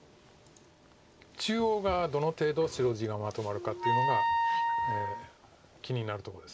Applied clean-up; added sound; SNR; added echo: none; Wind instrument, woodwind instrument; -1 dB; none.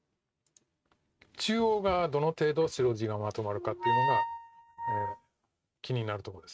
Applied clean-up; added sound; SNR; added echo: neural mask model RNNoise.